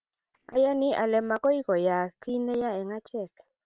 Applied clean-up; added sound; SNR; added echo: neural separator model SepFormer WHAM!.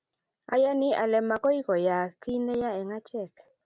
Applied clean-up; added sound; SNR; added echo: none; none; none; none.